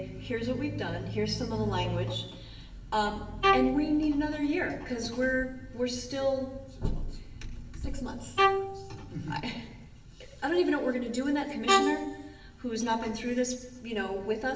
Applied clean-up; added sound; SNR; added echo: none; Bowed string instrument; 1 dB; reverberation time 1.0 s.